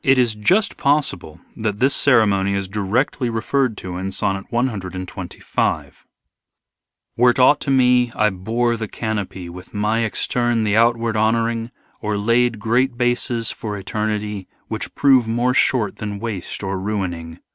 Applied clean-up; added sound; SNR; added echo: none; none; none; none.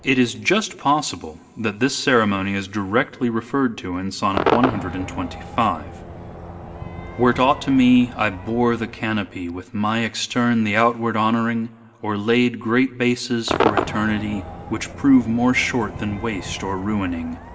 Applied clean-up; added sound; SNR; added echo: none; Crowd / Cheering / Fireworks; 10 dB; reverberation time 1.3 s.